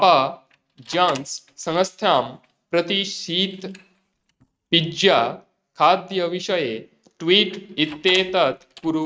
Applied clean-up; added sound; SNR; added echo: neural mask model RNNoise.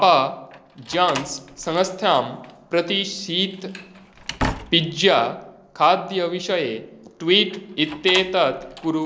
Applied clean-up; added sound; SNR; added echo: none; Slam; 14 dB; none.